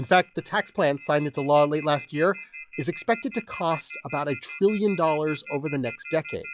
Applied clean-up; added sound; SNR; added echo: classical method log-MMSE.